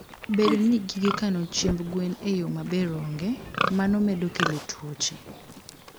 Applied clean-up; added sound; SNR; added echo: none; Livestock, farm animals, working animals; 7 dB; none.